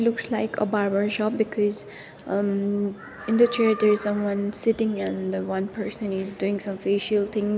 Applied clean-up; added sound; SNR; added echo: none; none; none; none.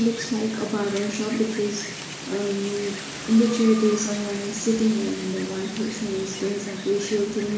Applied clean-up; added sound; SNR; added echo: none; Wind; 11 dB; reverberation time 0.7 s.